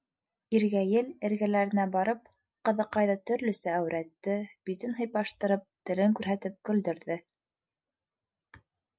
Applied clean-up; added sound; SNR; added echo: none; none; none; none.